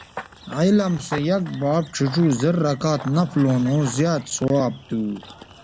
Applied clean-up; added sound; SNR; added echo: none; Run / Bird vocalization, bird call, bird song; 18 dB; none.